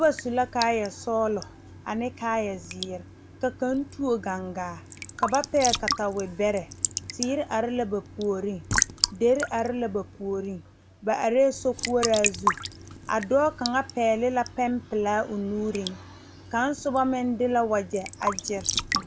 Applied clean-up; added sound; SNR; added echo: none; Raindrop / Drip / Trickle, dribble; 7 dB; none.